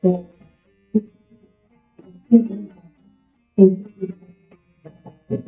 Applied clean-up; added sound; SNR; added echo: neural mask model DeepFilterNet 3.